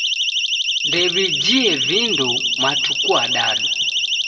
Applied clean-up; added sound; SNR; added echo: none; Siren; -4 dB; reverberation time 0.9 s.